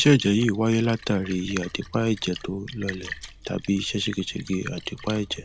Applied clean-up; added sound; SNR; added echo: none; Splash, splatter; 17 dB; none.